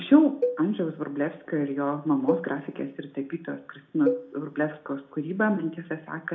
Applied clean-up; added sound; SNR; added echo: none; Cowbell; 8 dB; reverberation time 0.4 s.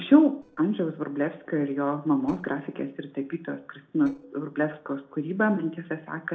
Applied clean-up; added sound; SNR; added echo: neural separator model SepFormer DNS4.